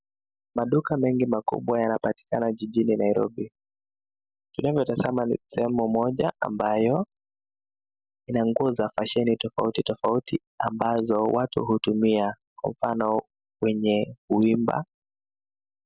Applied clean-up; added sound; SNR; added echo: none; none; none; none.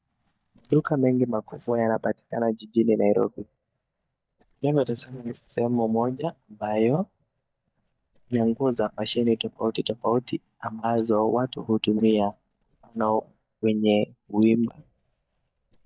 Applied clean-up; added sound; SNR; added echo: neural mask model DeepFilterNet 3.